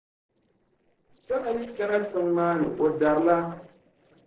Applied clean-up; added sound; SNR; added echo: neural separator model SepFormer DNS4.